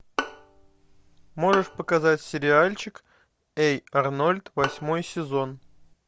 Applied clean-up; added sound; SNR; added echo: none; Bowed string instrument; 11 dB; none.